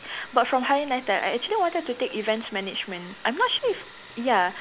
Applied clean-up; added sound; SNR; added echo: none; Domestic sounds, home sounds; 20 dB; none.